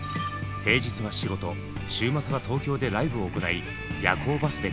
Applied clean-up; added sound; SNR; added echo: none; none; none; none.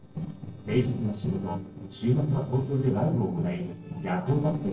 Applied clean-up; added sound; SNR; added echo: neural separator model SepFormer DNS4.